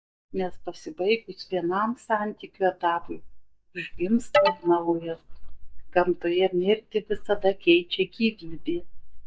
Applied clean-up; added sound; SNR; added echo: neural mask model DeepFilterNet 3.